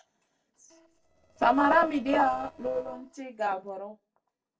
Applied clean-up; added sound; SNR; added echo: neural separator model SepFormer DNS4.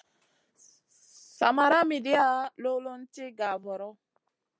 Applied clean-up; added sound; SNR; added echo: none; none; none; none.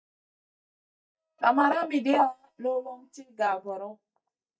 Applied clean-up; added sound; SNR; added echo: neural mask model DeepFilterNet 3.